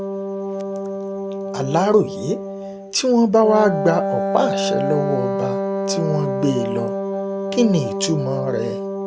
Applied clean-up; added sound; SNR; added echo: none; Wind instrument, woodwind instrument; 3 dB; none.